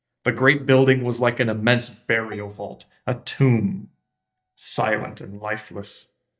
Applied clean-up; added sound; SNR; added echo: neural mask model DeepFilterNet 3.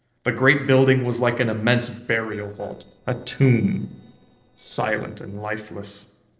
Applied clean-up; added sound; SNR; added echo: neural separator model SepFormer DNS4.